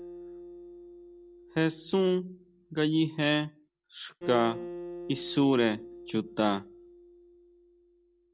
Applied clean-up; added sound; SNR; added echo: none; Acoustic guitar; 14 dB; none.